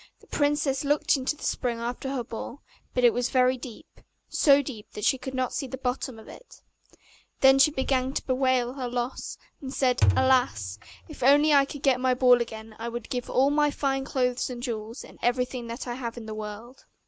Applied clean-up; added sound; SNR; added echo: none; Thump, thud; 1 dB; none.